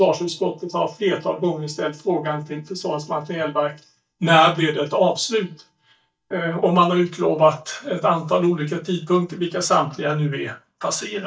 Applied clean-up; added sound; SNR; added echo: neural mask model DeepFilterNet 3.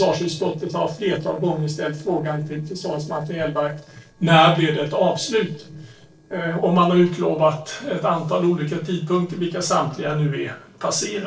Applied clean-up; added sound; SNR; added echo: neural separator model SepFormer DNS4.